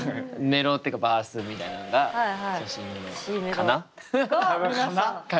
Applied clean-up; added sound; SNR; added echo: none; Subway, metro, underground / Doorbell; 13 dB; none.